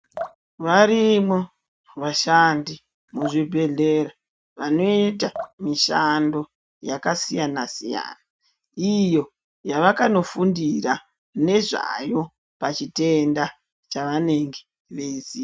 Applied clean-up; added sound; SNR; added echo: neural mask model RNNoise.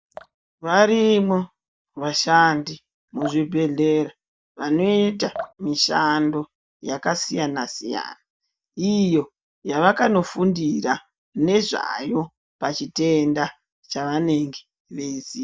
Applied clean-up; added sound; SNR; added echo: neural mask model DeepFilterNet 3.